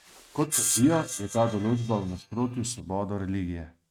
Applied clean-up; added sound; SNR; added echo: neural mask model RNNoise.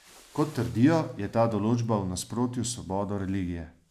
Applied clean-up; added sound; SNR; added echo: none; none; none; none.